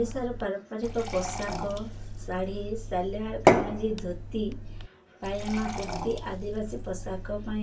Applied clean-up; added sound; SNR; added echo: none; Fill (with liquid) / Glass / Water; -1 dB; reverberation time 0.2 s.